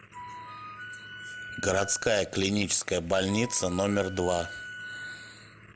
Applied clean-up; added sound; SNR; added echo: none; Wind instrument, woodwind instrument; 12 dB; none.